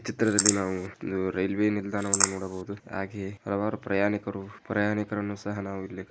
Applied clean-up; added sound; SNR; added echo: neural mask model Resemble Enhance denoiser.